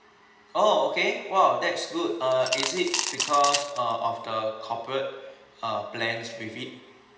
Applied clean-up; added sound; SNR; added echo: none; Coin (dropping) / Glass; 3 dB; reverberation time 1.1 s.